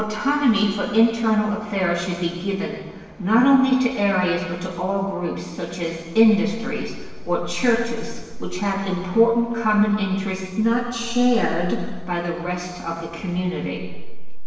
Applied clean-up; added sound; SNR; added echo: none; none; none; reverberation time 1.3 s.